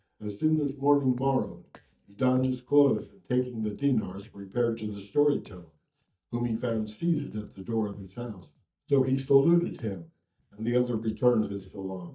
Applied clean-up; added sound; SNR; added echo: neural mask model DeepFilterNet 3.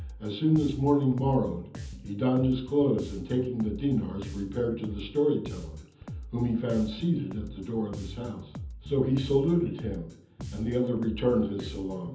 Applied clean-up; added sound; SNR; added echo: none; Bass guitar; 12 dB; reverberation time 0.7 s.